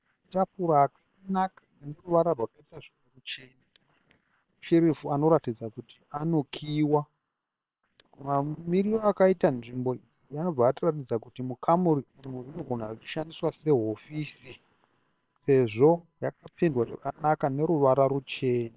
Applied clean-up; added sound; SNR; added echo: neural separator model SepFormer WHAM!.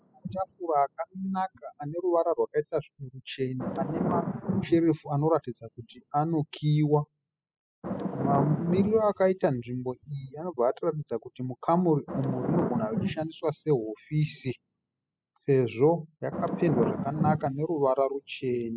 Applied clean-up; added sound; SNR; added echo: classical method spectral subtraction.